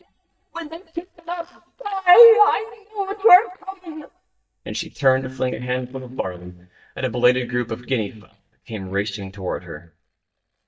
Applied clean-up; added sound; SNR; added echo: neural mask model DeepFilterNet 3.